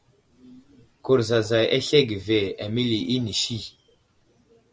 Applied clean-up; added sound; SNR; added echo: none; none; none; none.